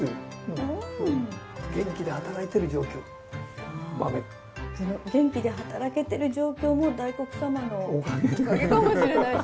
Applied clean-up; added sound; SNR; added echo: none; none; none; none.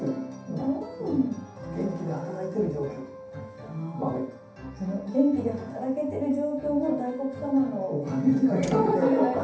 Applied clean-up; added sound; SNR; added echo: none; Tap; 19 dB; reverberation time 0.7 s.